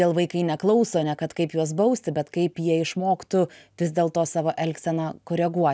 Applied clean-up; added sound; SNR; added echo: none; none; none; none.